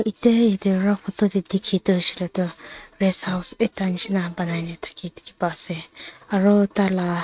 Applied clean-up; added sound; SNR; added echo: neural mask model RNNoise.